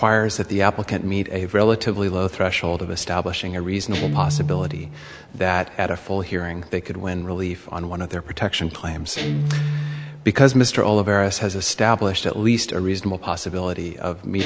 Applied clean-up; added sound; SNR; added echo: none; Guitar; 9 dB; none.